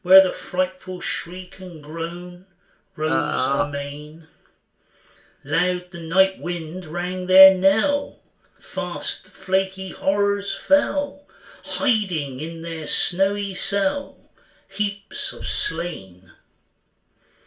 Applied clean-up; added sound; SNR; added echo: none; Burping, eructation; 1 dB; reverberation time 0.3 s.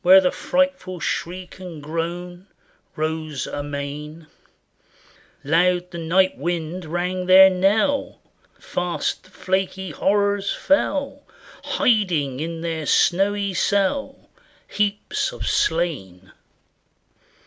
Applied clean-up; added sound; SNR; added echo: none; none; none; none.